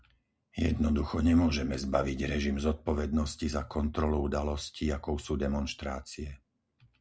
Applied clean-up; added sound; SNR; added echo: none; none; none; none.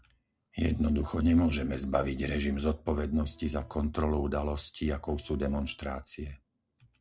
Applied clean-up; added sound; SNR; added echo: neural separator model SepFormer DNS4.